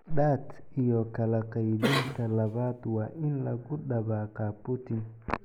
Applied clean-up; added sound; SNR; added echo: none; Cough; 5 dB; none.